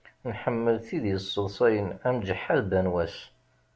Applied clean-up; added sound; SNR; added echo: none; none; none; none.